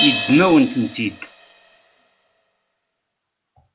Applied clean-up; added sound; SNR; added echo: none; Crash cymbal; 7 dB; none.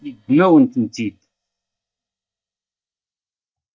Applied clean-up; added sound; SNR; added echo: neural mask model DeepFilterNet 3.